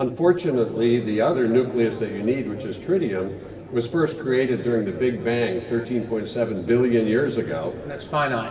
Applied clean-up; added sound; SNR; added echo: none; none; none; reverberation time 2.6 s.